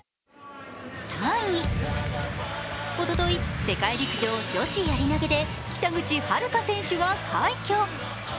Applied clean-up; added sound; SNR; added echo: none; Thump, thud; 4 dB; none.